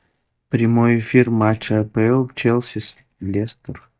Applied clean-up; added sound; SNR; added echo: neural mask model DeepFilterNet 3.